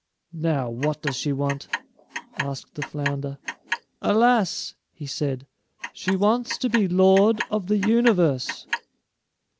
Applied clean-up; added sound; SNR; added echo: none; Clock; 10 dB; none.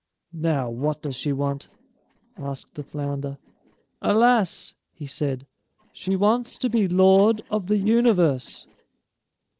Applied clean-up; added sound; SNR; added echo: neural separator model SepFormer DNS4.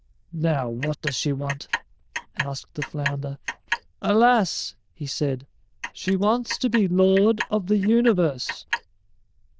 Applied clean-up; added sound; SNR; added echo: neural diffusion model UNIVERSE++.